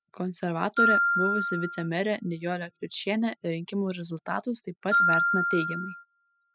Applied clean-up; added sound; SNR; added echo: classical method spectral subtraction.